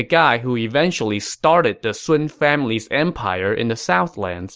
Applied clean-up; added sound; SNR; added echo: none; none; none; none.